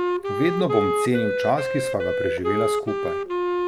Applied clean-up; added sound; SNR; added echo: none; Wind instrument, woodwind instrument; -2 dB; none.